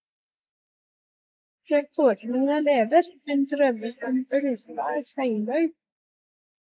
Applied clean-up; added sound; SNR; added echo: neural mask model Resemble Enhance denoiser.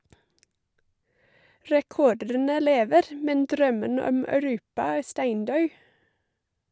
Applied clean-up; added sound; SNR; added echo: none; none; none; none.